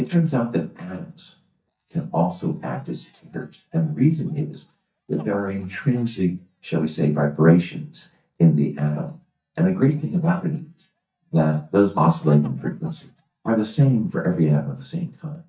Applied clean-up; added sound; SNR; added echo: neural mask model DeepFilterNet 3.